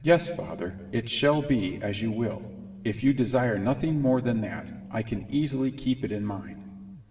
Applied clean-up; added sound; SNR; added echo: none; Telephone; 19 dB; reverberation time 1.6 s.